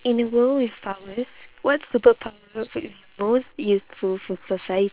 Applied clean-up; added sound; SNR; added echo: neural separator model SepFormer WHAM!.